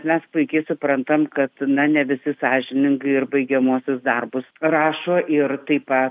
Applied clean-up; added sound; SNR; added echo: none; none; none; none.